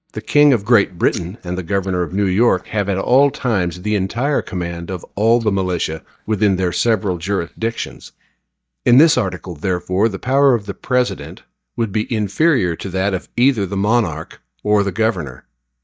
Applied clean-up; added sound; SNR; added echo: neural mask model DeepFilterNet 3.